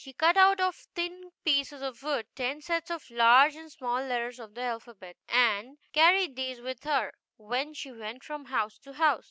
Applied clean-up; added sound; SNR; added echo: none; none; none; none.